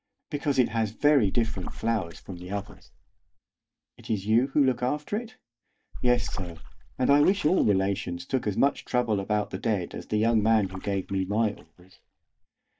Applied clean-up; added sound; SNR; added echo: neural mask model DeepFilterNet 3.